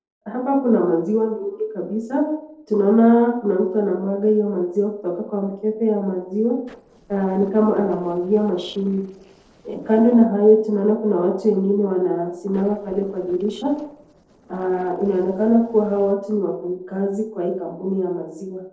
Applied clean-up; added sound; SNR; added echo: neural separator model SepFormer DNS4.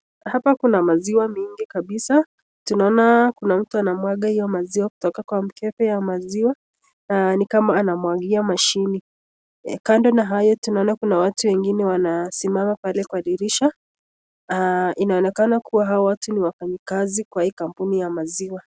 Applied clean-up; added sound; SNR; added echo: none; none; none; none.